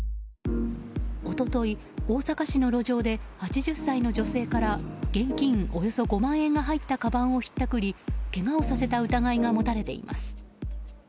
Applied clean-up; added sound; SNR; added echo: none; none; none; none.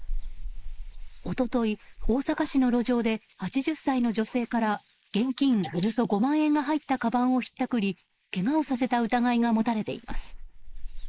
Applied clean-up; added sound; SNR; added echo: neural mask model Resemble Enhance denoiser.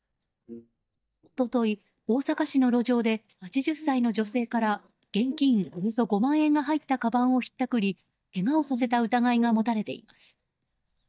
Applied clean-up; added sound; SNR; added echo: neural mask model DeepFilterNet 3.